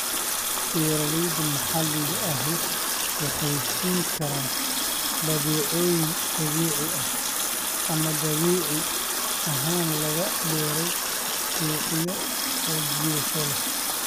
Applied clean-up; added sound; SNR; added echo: none; Water tap, faucet; -3 dB; none.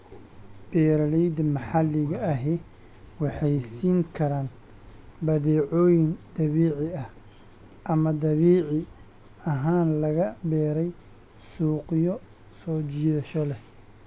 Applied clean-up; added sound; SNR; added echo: none; none; none; none.